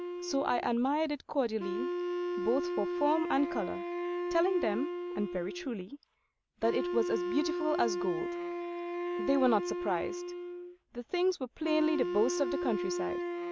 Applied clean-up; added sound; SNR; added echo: none; Wind instrument, woodwind instrument; 3 dB; none.